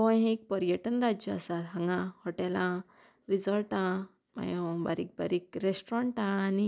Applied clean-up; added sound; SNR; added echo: none; none; none; none.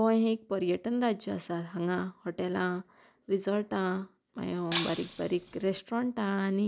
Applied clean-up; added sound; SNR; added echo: none; Shatter; 8 dB; none.